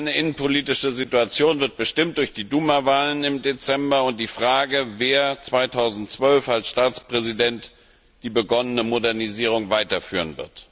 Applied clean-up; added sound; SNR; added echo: none; none; none; none.